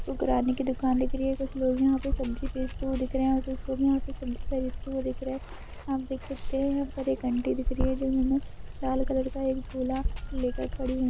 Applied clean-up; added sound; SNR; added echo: none; Water; 4 dB; none.